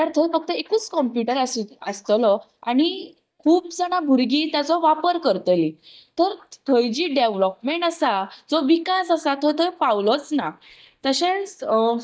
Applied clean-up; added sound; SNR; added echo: neural mask model DeepFilterNet 3.